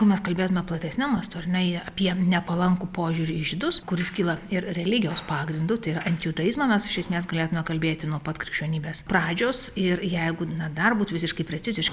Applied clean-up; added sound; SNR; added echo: none; none; none; none.